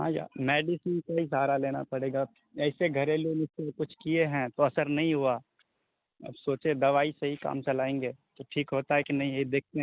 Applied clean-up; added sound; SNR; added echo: none; none; none; none.